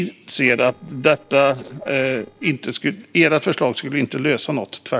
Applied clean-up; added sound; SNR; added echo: neural separator model SepFormer DNS4.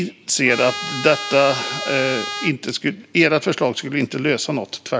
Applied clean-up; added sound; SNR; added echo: none; Trumpet; 8 dB; none.